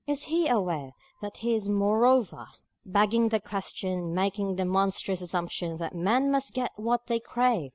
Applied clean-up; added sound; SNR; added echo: none; none; none; none.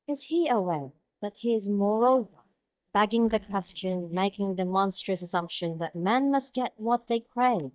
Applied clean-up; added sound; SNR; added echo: neural mask model DeepFilterNet 3.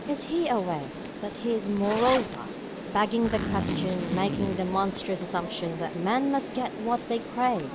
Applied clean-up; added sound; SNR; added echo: none; Zipper (clothing) + Rain; 6 dB; none.